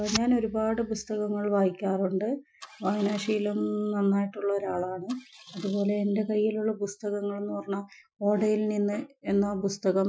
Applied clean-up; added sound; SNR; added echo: classical method Wiener filter.